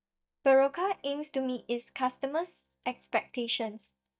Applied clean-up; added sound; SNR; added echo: neural mask model DeepFilterNet 3.